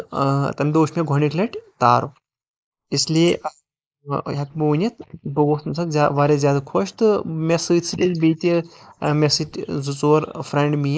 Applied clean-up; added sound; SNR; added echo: neural mask model Resemble Enhance denoiser.